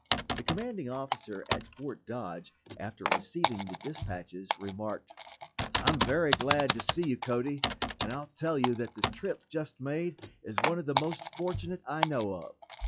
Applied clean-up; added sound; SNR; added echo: classical method log-MMSE.